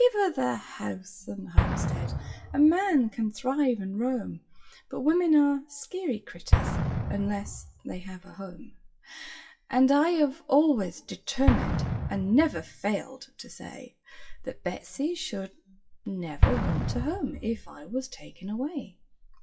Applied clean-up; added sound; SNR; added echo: classical method WPE with log-MMSE.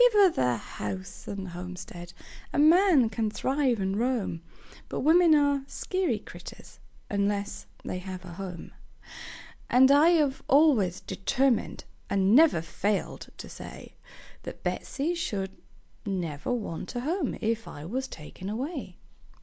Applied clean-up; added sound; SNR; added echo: none; none; none; none.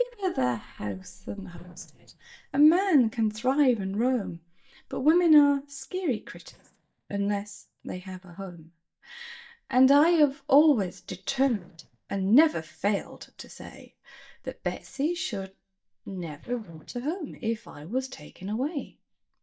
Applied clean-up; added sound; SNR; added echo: neural mask model DeepFilterNet 3.